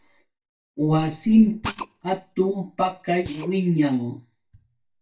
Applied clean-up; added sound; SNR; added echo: neural mask model DeepFilterNet 3.